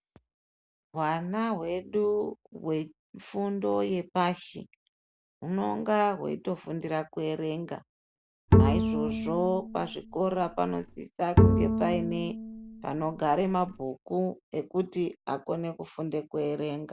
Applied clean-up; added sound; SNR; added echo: none; Bowed string instrument; -4 dB; none.